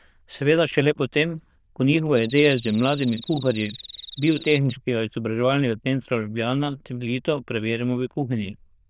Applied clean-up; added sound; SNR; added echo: neural diffusion model UNIVERSE++.